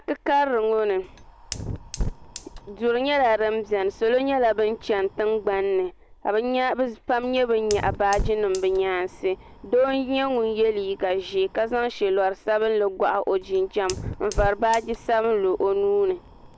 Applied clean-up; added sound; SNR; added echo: none; Fire; 14 dB; none.